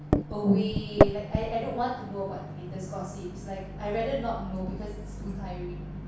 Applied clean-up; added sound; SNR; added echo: none; Microwave oven; -1 dB; reverberation time 0.7 s.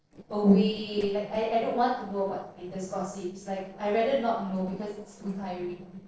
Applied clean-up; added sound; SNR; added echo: neural separator model SepFormer DNS4.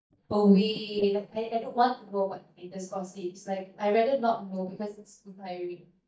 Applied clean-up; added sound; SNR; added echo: neural mask model DeepFilterNet 3.